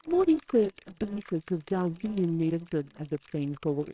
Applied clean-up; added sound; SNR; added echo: neural separator model SepFormer WHAMR!.